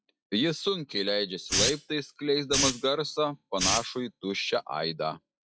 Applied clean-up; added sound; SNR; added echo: classical method log-MMSE.